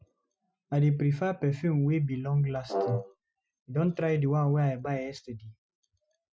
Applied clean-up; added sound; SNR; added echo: classical method Wiener filter.